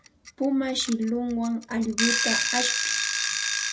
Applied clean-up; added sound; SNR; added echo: none; Alarm / Clock; 0 dB; none.